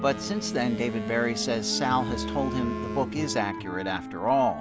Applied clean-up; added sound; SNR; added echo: none; Boat, Water vehicle + Wind instrument, woodwind instrument; 6 dB; none.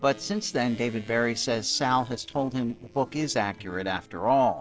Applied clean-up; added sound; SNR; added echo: neural separator model SepFormer DNS4.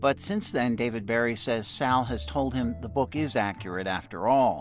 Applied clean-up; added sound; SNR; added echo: none; none; none; none.